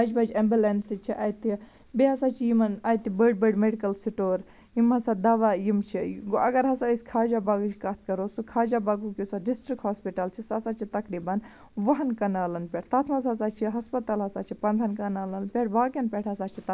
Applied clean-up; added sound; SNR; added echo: none; none; none; none.